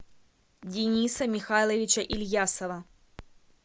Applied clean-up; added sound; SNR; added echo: none; Crackle; 18 dB; none.